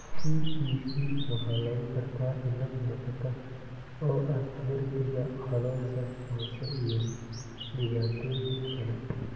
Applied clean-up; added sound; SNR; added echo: none; Bird; 16 dB; reverberation time 2.5 s.